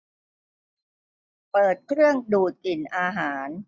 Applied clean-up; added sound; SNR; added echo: neural mask model DeepFilterNet 3.